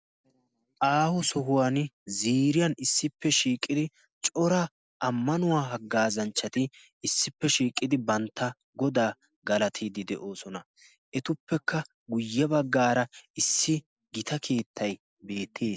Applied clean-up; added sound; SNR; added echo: none; none; none; none.